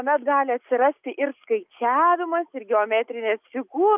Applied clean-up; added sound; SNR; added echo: none; none; none; none.